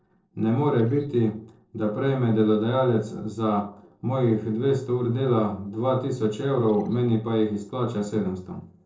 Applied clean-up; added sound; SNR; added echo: neural separator model SepFormer DNS4.